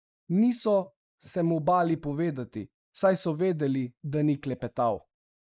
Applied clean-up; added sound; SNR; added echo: neural mask model Resemble Enhance denoiser.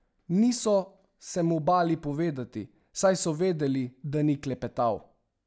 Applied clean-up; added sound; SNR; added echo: none; none; none; none.